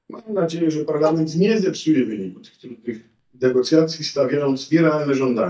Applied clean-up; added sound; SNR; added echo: neural mask model DeepFilterNet 3.